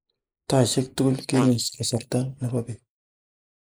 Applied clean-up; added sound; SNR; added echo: neural mask model Resemble Enhance denoiser.